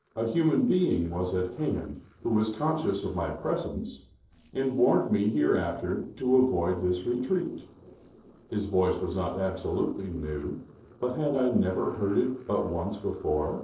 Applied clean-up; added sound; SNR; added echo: neural separator model SepFormer DNS4.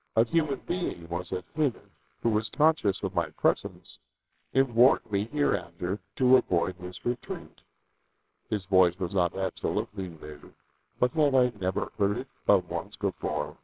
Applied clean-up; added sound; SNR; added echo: neural separator model SepFormer WHAMR!.